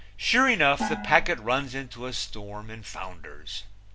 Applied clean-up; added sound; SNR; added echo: none; Gong; 11 dB; none.